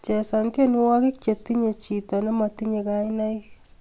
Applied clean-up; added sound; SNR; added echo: none; none; none; none.